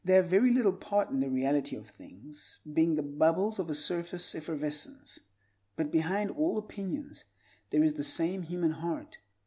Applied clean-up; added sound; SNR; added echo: none; none; none; none.